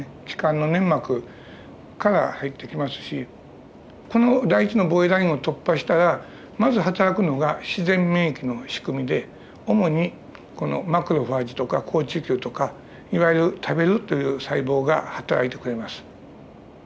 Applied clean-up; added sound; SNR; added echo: none; none; none; none.